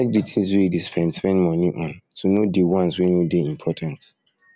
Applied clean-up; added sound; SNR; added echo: none; none; none; none.